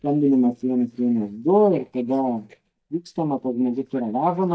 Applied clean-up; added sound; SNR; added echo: neural mask model DeepFilterNet 3.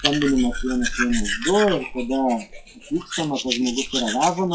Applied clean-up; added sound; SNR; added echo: classical method WPE with log-MMSE.